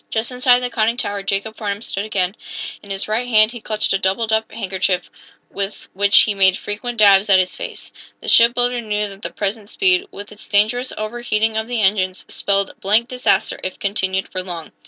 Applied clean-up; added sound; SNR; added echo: none; none; none; none.